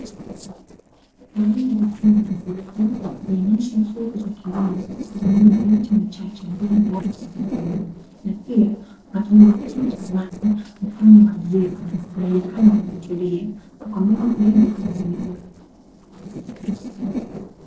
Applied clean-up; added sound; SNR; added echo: neural separator model SepFormer DNS4.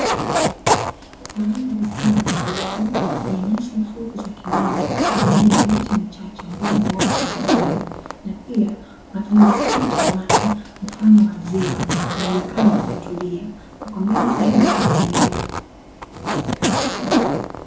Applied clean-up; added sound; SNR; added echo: none; Zipper (clothing); 0 dB; reverberation time 2.6 s.